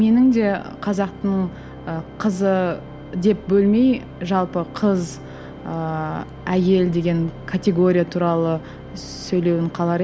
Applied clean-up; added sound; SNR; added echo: none; Organ; 17 dB; none.